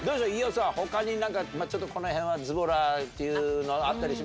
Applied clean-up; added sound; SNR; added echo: none; none; none; none.